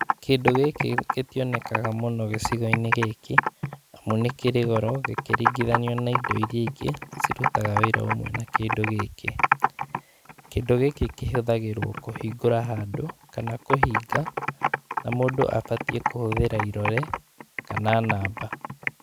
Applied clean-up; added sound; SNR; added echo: none; Computer keyboard; 2 dB; none.